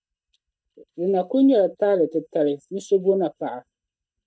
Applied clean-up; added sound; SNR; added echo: neural mask model DeepFilterNet 3.